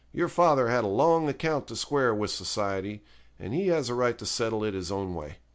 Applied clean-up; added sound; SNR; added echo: none; none; none; none.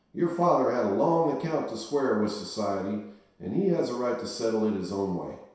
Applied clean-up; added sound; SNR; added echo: none; none; none; reverberation time 0.7 s.